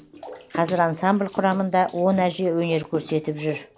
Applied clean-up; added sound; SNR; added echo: none; Bathtub (filling or washing) / Water / Splash, splatter; 17 dB; none.